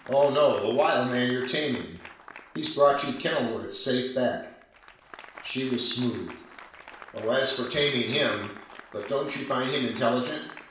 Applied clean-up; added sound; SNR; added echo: none; Applause; 19 dB; reverberation time 0.7 s.